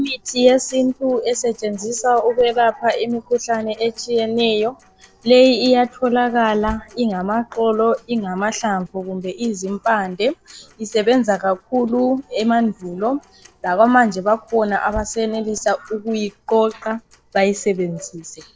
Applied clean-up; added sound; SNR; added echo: neural separator model SepFormer DNS4.